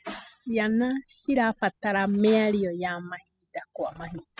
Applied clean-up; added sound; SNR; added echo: classical method spectral subtraction.